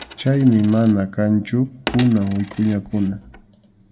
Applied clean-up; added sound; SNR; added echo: none; Coin (dropping); 17 dB; reverberation time 0.8 s.